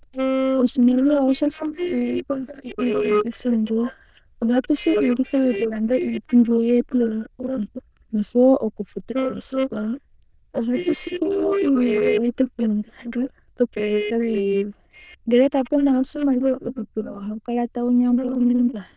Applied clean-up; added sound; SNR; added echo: neural diffusion model UNIVERSE++.